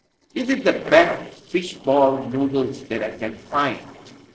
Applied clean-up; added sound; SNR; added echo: neural separator model SepFormer DNS4.